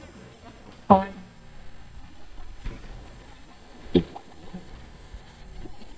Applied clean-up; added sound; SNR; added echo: neural mask model DeepFilterNet 3.